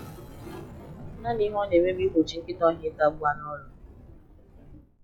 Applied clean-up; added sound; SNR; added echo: classical method log-MMSE.